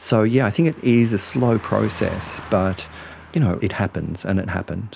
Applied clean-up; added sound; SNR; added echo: none; Car passing by; 19 dB; none.